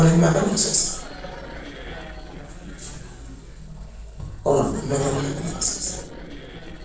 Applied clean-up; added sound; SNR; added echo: neural separator model SepFormer DNS4.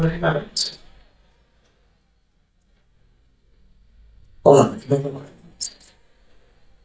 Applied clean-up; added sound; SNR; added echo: neural mask model DeepFilterNet 3.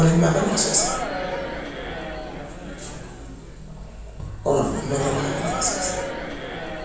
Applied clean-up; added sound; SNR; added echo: none; Crowd; 6 dB; reverberation time 0.5 s.